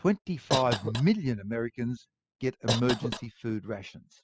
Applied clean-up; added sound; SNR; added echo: classical method spectral subtraction.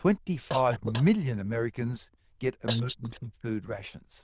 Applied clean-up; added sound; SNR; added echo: neural diffusion model UNIVERSE++.